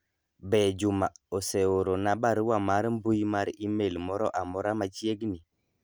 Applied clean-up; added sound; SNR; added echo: none; none; none; none.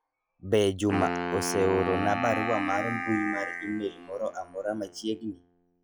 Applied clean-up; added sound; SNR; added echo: classical method log-MMSE.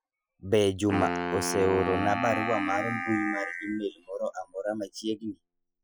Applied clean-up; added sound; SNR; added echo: classical method Wiener filter.